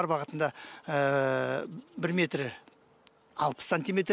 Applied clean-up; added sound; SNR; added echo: none; none; none; none.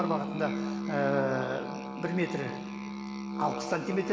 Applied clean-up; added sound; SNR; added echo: none; Musical instrument; 3 dB; reverberation time 2.4 s.